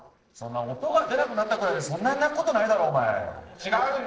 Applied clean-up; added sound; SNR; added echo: neural separator model SepFormer DNS4.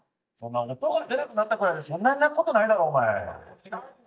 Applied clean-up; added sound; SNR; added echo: neural mask model DeepFilterNet 3.